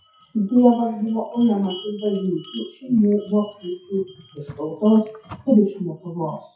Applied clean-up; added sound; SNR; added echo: classical method WPE with log-MMSE.